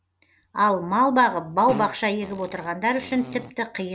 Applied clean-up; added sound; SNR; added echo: none; Fart; 16 dB; none.